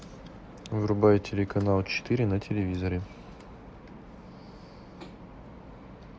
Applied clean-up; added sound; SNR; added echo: none; none; none; none.